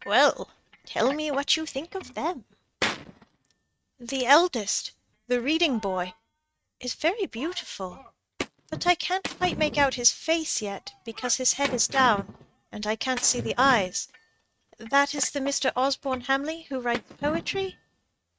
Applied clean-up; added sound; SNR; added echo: neural mask model RNNoise.